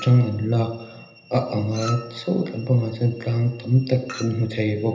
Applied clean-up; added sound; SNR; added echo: none; Chink, clink; 20 dB; reverberation time 1.4 s.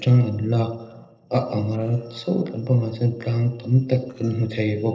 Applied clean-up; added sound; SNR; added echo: neural separator model SepFormer DNS4.